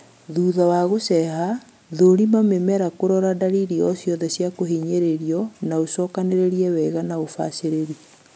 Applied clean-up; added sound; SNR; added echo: none; none; none; none.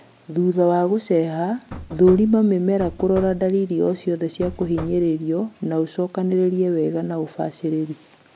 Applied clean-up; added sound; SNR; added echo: none; Knock / Wood; 15 dB; none.